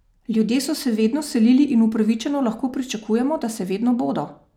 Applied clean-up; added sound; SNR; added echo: none; none; none; none.